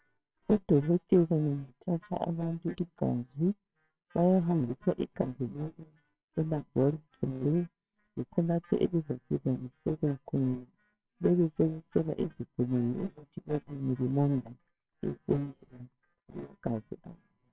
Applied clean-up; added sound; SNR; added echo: neural separator model SepFormer WHAMR!.